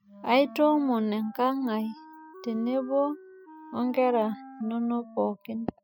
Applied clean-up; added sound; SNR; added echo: classical method spectral subtraction.